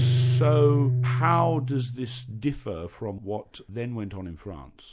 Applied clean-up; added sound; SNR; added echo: none; Guitar; -2 dB; none.